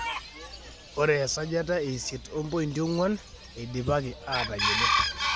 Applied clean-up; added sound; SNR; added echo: none; Chicken, rooster; 3 dB; none.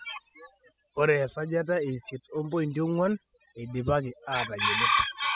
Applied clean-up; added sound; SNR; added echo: classical method spectral subtraction.